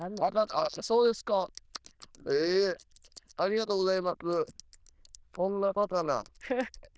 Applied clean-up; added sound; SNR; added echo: neural diffusion model UNIVERSE++.